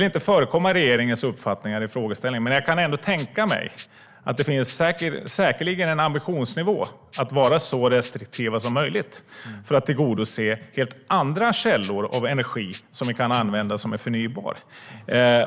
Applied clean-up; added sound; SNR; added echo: neural mask model Resemble Enhance denoiser.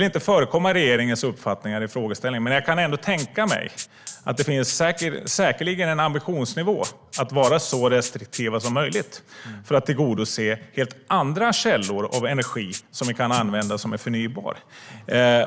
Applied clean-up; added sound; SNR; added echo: none; Rattle (instrument); 17 dB; none.